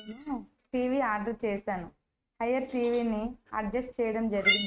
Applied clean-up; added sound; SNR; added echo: neural mask model RNNoise.